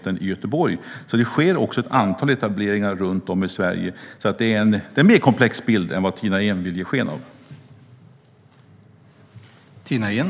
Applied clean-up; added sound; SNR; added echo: none; Bowed string instrument; 14 dB; none.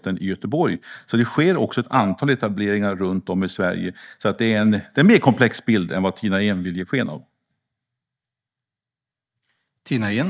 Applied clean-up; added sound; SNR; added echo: neural mask model DeepFilterNet 3.